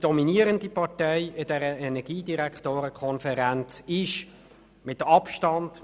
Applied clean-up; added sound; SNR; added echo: none; none; none; none.